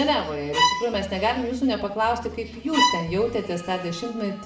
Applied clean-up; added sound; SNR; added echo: none; Bowed string instrument; 0 dB; reverberation time 0.6 s.